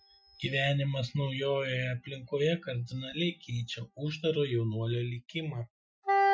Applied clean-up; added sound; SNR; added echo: classical method Wiener filter.